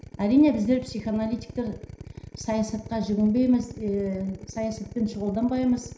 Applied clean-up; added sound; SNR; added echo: none; Drill; 16 dB; reverberation time 0.5 s.